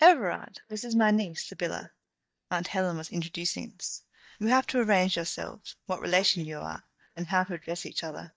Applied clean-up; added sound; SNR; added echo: neural mask model DeepFilterNet 3.